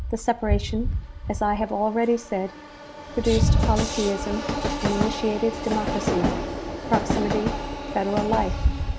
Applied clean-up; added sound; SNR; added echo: none; Train; -1 dB; none.